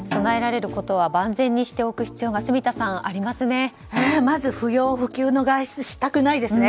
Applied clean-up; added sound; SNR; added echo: none; Snare drum; 13 dB; none.